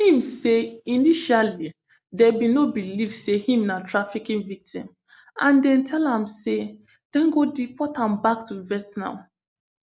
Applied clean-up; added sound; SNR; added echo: none; none; none; none.